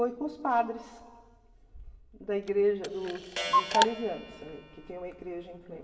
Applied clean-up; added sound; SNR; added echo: none; Clock; -1 dB; reverberation time 1.7 s.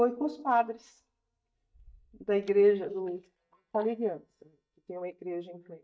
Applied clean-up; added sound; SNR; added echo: neural mask model DeepFilterNet 3.